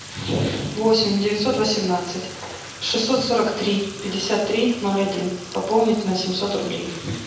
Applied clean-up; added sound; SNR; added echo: none; Fill (with liquid) / Trickle, dribble / Sink (filling or washing); 16 dB; reverberation time 0.8 s.